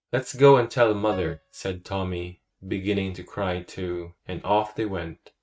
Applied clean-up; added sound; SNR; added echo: neural mask model RNNoise.